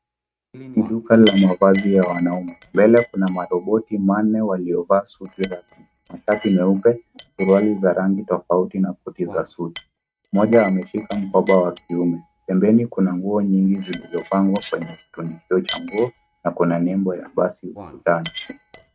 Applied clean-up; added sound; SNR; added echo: neural mask model RNNoise.